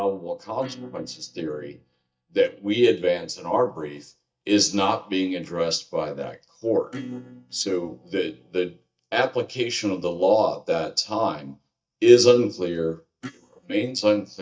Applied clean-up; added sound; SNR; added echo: neural mask model DeepFilterNet 3.